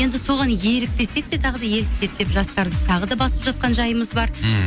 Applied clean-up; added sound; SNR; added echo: none; Engine / Mechanisms; 16 dB; none.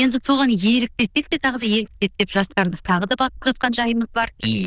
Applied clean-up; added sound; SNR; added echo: neural diffusion model UNIVERSE++.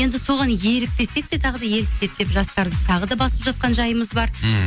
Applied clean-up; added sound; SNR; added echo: none; none; none; none.